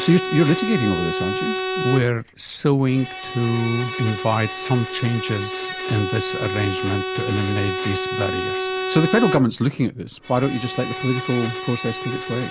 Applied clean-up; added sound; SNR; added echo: none; Bowed string instrument; 5 dB; none.